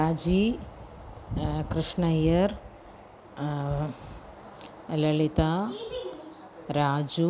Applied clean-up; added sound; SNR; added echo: none; none; none; none.